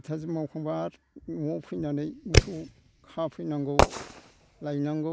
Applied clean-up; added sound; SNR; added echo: none; Fireworks; -5 dB; none.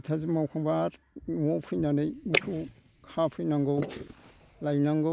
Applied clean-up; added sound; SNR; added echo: neural mask model Resemble Enhance denoiser.